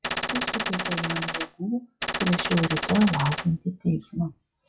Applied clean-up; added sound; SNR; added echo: classical method log-MMSE.